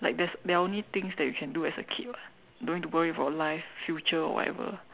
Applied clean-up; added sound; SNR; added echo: none; none; none; none.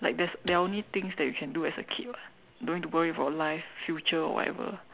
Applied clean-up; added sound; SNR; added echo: none; Shatter / Crushing; 18 dB; none.